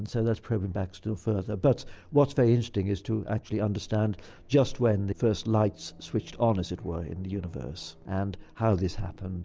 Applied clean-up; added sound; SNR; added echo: none; none; none; none.